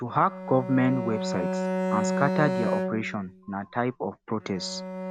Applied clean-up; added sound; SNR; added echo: none; Bowed string instrument; 3 dB; none.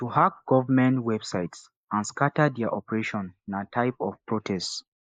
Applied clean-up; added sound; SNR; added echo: neural mask model Resemble Enhance denoiser.